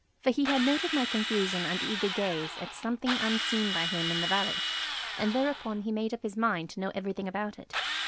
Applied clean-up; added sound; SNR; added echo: none; Drill; 3 dB; none.